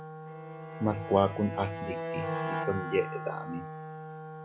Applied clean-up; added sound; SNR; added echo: none; Bowed string instrument + Wind instrument, woodwind instrument; 5 dB; none.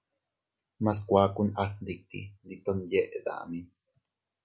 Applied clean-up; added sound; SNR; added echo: none; none; none; none.